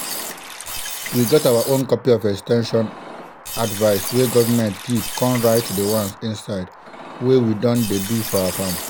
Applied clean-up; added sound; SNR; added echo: none; Liquid; 10 dB; none.